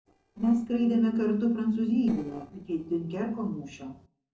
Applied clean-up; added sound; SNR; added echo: neural separator model SepFormer DNS4.